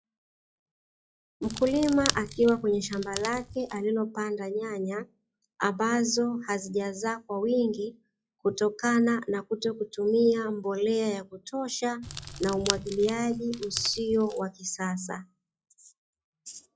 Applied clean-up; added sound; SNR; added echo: classical method log-MMSE.